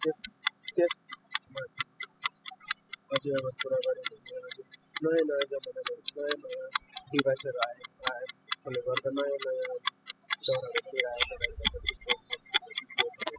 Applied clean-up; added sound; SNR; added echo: classical method spectral subtraction.